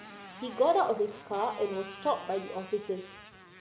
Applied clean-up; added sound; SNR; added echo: none; Motorcycle; 16 dB; none.